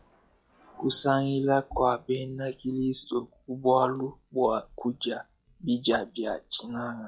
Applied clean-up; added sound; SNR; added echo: classical method log-MMSE.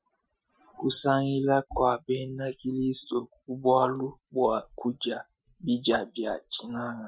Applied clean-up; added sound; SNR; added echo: classical method Wiener filter.